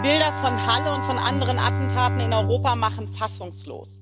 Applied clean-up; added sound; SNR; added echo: none; Bowed string instrument; 1 dB; none.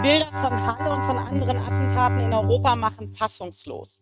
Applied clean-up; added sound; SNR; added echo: neural mask model RNNoise.